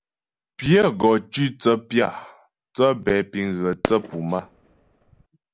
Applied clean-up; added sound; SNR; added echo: none; Fireworks; 10 dB; none.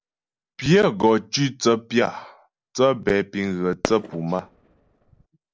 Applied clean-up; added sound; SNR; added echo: neural separator model SepFormer DNS4.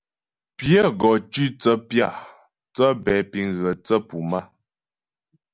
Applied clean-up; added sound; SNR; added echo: none; none; none; none.